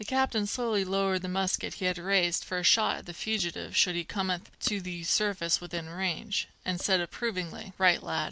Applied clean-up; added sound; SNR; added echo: none; none; none; none.